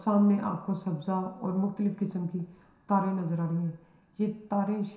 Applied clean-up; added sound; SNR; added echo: none; none; none; reverberation time 0.7 s.